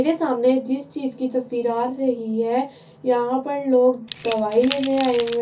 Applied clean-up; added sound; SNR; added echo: none; Rattle / Keys jangling; 4 dB; reverberation time 0.3 s.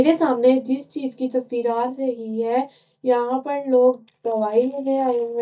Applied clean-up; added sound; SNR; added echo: neural mask model DeepFilterNet 3.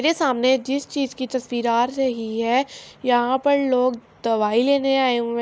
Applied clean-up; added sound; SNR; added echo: none; none; none; none.